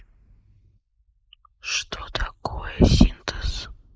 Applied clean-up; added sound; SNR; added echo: neural mask model Resemble Enhance denoiser.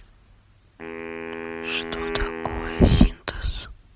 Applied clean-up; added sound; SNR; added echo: none; Wind instrument, woodwind instrument; 9 dB; none.